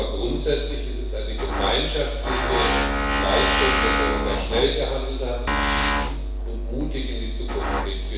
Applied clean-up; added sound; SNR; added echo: none; Tools; -4 dB; reverberation time 1.1 s.